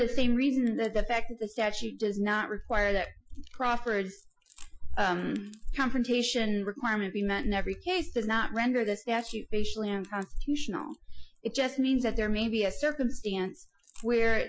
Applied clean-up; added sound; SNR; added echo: classical method Wiener filter.